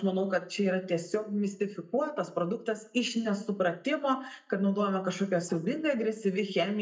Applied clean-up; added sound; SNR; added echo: neural mask model DeepFilterNet 3.